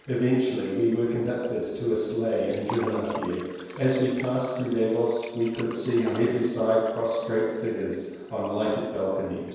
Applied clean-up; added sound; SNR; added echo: none; Liquid; 19 dB; reverberation time 1.2 s.